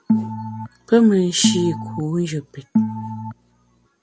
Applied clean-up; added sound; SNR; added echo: none; Organ; 2 dB; none.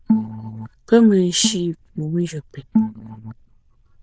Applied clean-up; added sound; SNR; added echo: neural diffusion model UNIVERSE++.